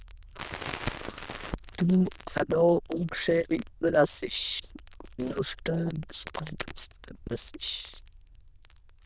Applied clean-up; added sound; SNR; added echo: neural diffusion model UNIVERSE++.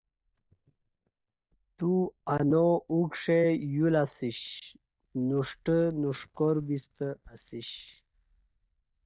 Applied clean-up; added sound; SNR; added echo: neural mask model DeepFilterNet 3.